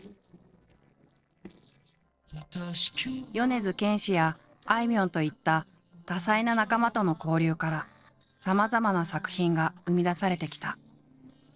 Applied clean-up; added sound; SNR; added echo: neural separator model SepFormer DNS4.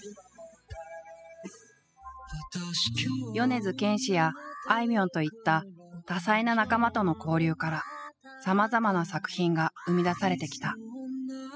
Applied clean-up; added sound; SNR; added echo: classical method spectral subtraction.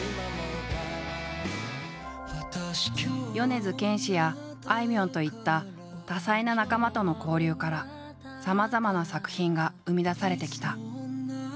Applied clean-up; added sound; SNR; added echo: none; none; none; none.